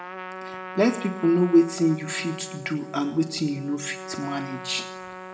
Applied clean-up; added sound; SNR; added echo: none; Trumpet; 13 dB; reverberation time 0.7 s.